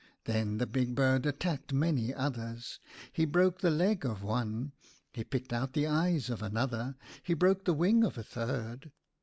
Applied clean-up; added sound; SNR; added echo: none; none; none; none.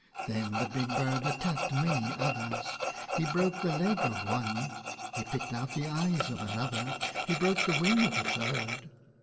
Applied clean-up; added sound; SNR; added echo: none; Tools; 3 dB; reverberation time 1.5 s.